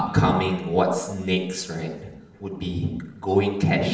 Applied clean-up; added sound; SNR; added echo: none; none; none; reverberation time 0.8 s.